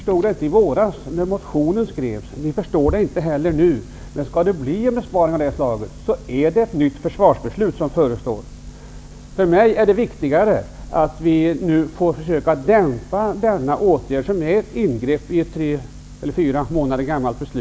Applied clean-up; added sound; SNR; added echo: none; none; none; none.